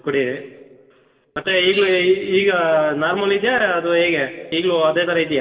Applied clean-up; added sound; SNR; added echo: neural separator model SepFormer DNS4.